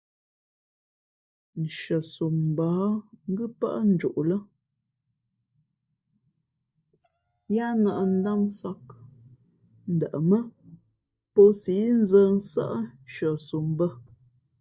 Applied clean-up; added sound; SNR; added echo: neural mask model DeepFilterNet 3.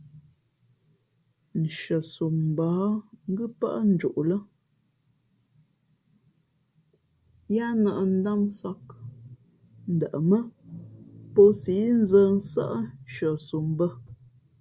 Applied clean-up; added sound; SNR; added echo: none; none; none; none.